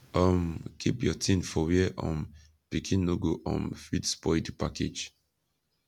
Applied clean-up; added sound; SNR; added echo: none; none; none; none.